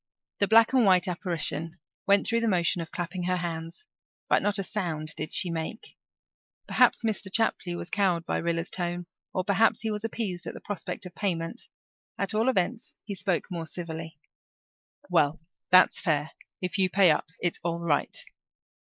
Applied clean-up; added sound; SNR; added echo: neural mask model Resemble Enhance denoiser.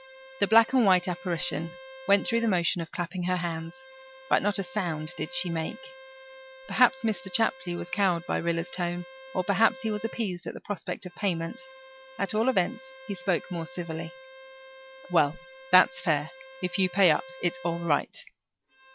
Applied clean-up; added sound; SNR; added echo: none; Bowed string instrument; 18 dB; none.